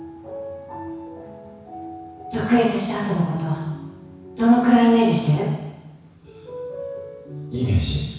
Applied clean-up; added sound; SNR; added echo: none; none; none; reverberation time 1.1 s.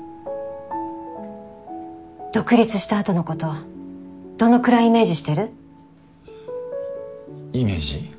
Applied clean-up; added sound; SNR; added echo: none; none; none; none.